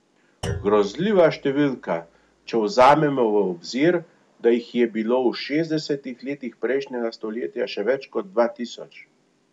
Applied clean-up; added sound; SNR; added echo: none; Thump, thud; 16 dB; none.